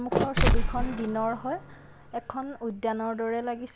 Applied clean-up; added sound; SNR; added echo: none; Mechanisms; -4 dB; none.